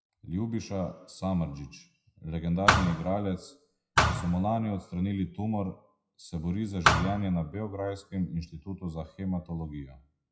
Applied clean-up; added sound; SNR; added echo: classical method WPE with log-MMSE.